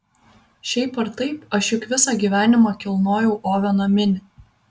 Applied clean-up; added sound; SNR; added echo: none; none; none; none.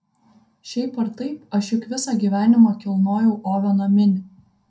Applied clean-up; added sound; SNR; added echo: none; none; none; reverberation time 0.2 s.